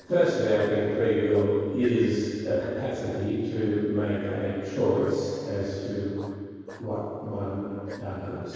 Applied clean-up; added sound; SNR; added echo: neural separator model SepFormer DNS4.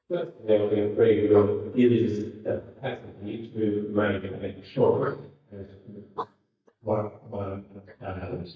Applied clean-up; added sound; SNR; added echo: neural mask model DeepFilterNet 3.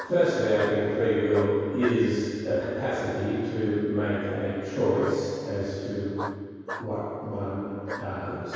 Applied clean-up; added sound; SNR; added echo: none; Bark; 15 dB; reverberation time 2.2 s.